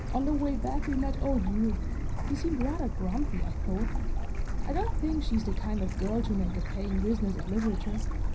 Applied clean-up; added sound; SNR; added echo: none; Stream / Bird; -3 dB; reverberation time 0.4 s.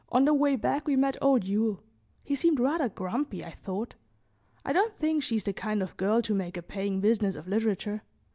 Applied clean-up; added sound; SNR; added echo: none; none; none; none.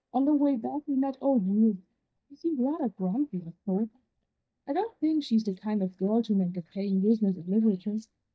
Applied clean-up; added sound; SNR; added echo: neural mask model DeepFilterNet 3.